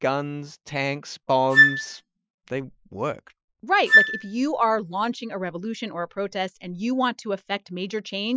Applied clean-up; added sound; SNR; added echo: classical method Wiener filter.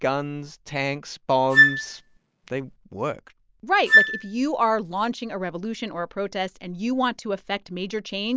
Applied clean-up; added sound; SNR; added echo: none; Wind instrument, woodwind instrument; -5 dB; none.